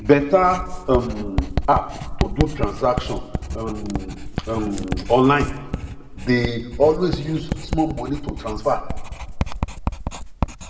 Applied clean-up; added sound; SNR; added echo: none; Writing; 5 dB; reverberation time 1.3 s.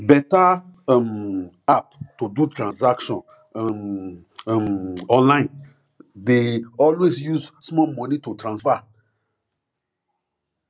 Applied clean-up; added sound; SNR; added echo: none; none; none; none.